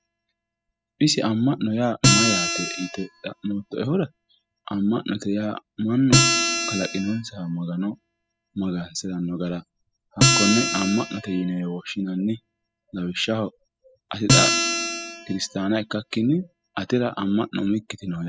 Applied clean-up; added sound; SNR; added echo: classical method spectral subtraction.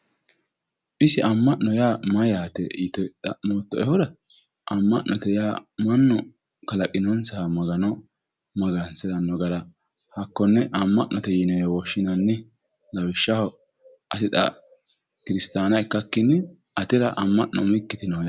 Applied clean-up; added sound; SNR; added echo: none; none; none; none.